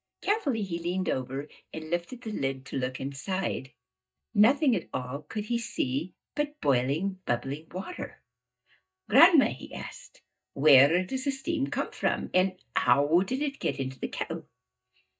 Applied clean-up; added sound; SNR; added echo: neural mask model DeepFilterNet 3.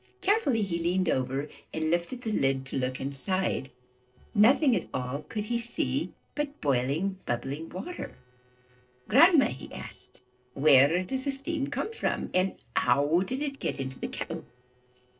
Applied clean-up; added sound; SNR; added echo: neural separator model SepFormer DNS4.